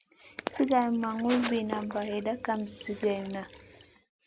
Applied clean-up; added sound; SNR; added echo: none; Liquid; 18 dB; none.